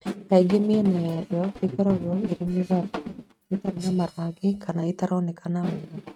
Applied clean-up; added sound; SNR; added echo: neural mask model RNNoise.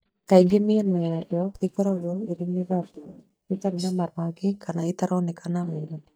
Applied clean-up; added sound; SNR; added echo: neural mask model DeepFilterNet 3.